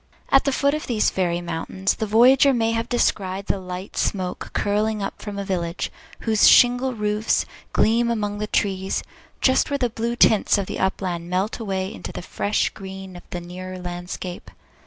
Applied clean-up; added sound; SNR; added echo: none; none; none; none.